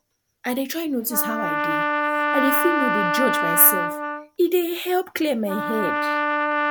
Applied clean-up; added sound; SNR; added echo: none; Trumpet; 0 dB; none.